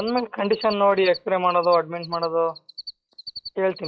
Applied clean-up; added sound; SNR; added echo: classical method log-MMSE.